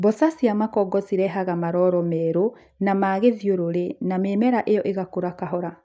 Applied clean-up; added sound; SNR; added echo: none; none; none; none.